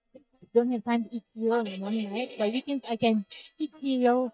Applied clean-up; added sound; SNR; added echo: neural mask model DeepFilterNet 3.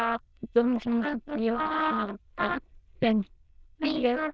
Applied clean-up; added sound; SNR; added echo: neural diffusion model UNIVERSE++.